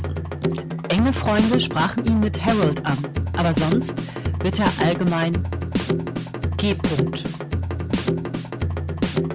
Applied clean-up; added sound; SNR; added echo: none; Drum kit; 0 dB; none.